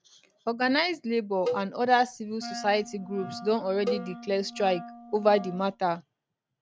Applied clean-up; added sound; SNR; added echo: none; Wind instrument, woodwind instrument + Cowbell; 10 dB; none.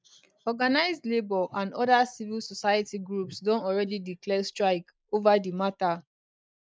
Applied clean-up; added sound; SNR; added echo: neural mask model Resemble Enhance denoiser.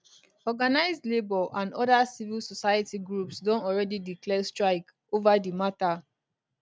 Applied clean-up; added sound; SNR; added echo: none; none; none; none.